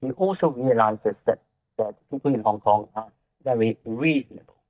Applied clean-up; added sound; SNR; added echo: neural mask model DeepFilterNet 3.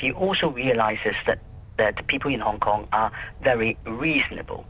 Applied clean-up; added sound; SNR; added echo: none; Wind; 17 dB; none.